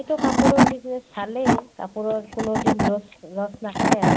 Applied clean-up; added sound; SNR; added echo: none; Wood / Tools; -5 dB; none.